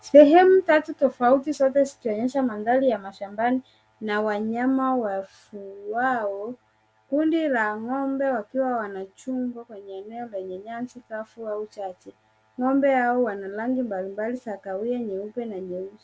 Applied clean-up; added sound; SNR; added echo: none; none; none; none.